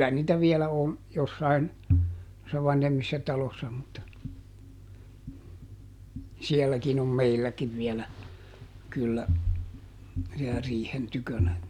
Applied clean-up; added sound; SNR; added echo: none; none; none; none.